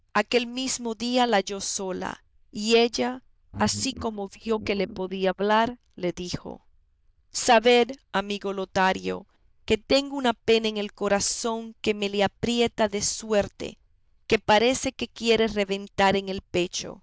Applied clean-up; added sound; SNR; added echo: neural diffusion model UNIVERSE++.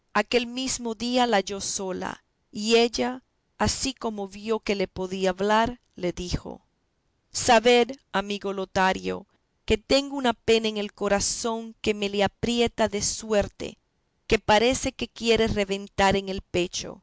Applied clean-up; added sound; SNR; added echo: none; none; none; none.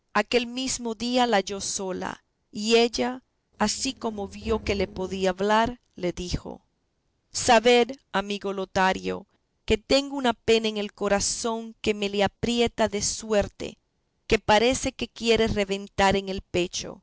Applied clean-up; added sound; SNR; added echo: neural separator model SepFormer DNS4.